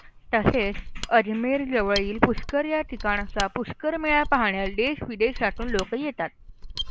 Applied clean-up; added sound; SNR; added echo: none; Mechanisms; 9 dB; none.